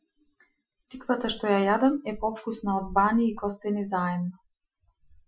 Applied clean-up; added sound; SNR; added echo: classical method Wiener filter.